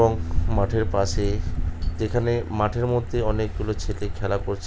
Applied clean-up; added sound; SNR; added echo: none; Piano; 11 dB; none.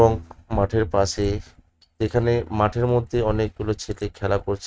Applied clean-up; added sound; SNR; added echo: neural mask model RNNoise.